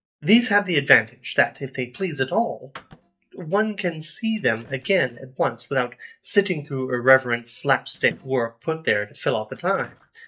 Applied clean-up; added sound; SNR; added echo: neural mask model DeepFilterNet 3.